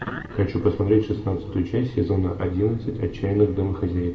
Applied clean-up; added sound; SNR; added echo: none; none; none; reverberation time 1.8 s.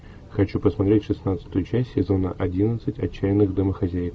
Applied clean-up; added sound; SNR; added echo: none; none; none; none.